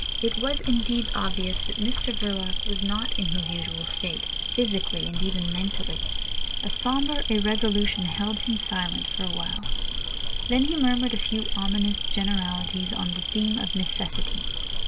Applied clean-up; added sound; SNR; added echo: none; Insect; -2 dB; none.